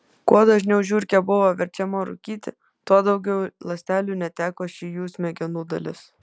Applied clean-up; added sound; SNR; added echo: none; none; none; none.